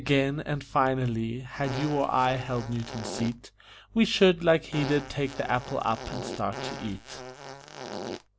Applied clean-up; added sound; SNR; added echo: none; Fart; 11 dB; none.